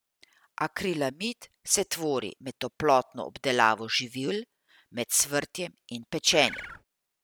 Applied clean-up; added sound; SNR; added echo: none; Bird; 11 dB; none.